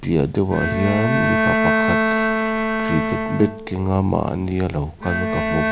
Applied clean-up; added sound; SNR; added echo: none; Bowed string instrument; 0 dB; none.